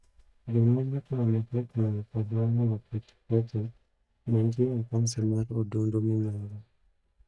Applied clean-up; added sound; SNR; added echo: neural mask model DeepFilterNet 3.